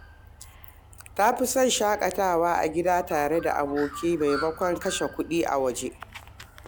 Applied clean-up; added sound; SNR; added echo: none; Bird; 16 dB; none.